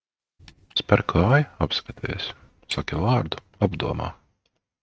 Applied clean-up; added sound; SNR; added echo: neural mask model RNNoise.